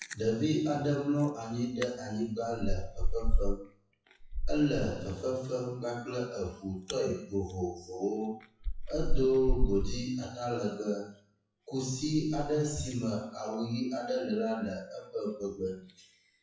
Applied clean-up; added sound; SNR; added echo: classical method WPE with log-MMSE.